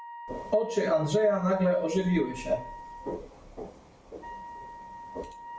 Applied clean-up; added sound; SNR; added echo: none; Wind instrument, woodwind instrument; 14 dB; none.